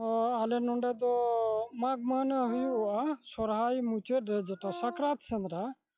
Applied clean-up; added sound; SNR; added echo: classical method log-MMSE.